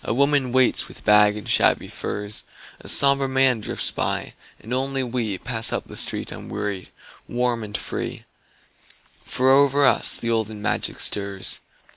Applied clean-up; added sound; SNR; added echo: none; none; none; none.